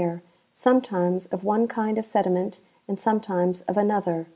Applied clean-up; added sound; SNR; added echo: none; none; none; none.